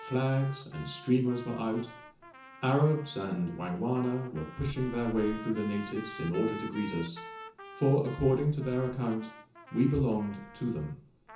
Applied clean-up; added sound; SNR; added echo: none; Trumpet; 17 dB; reverberation time 0.6 s.